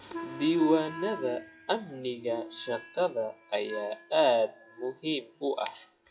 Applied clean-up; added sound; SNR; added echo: classical method WPE with log-MMSE.